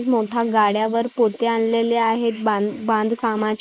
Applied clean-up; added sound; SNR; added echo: neural mask model Resemble Enhance denoiser.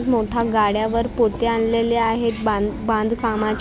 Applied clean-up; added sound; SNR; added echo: none; none; none; none.